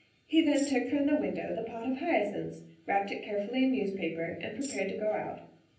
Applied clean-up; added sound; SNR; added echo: none; Tambourine; 15 dB; reverberation time 0.6 s.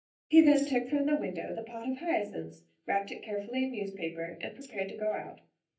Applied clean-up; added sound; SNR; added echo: neural mask model DeepFilterNet 3.